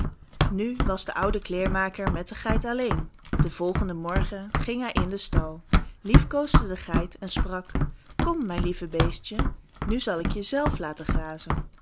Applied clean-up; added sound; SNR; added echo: none; Run; -4 dB; none.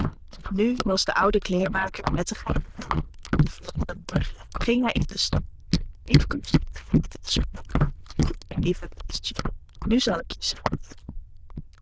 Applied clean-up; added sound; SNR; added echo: neural diffusion model UNIVERSE++.